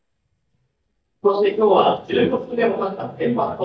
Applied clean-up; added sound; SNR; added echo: neural mask model DeepFilterNet 3.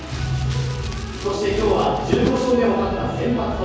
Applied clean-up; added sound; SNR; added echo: none; Crumpling, crinkling; 13 dB; reverberation time 1.3 s.